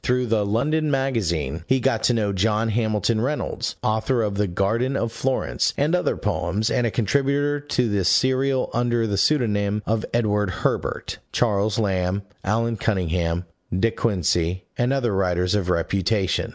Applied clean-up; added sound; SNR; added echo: none; none; none; none.